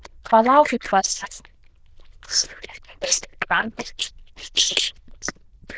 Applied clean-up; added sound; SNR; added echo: neural diffusion model UNIVERSE++.